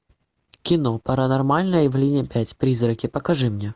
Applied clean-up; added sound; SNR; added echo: none; none; none; none.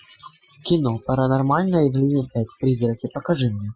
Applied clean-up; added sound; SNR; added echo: classical method Wiener filter.